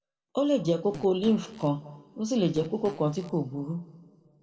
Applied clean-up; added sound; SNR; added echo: none; Fart; 18 dB; reverberation time 1.5 s.